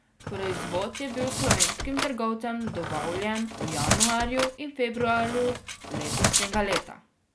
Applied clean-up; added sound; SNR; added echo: none; Squeak; -1 dB; none.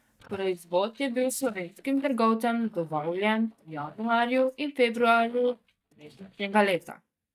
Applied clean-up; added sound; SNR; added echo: neural mask model DeepFilterNet 3.